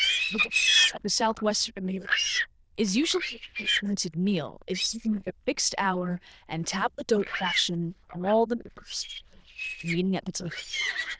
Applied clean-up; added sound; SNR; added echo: neural diffusion model UNIVERSE++.